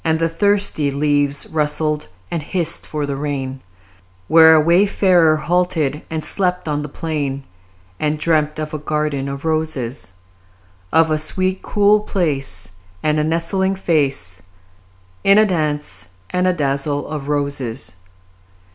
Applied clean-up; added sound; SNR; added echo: none; none; none; none.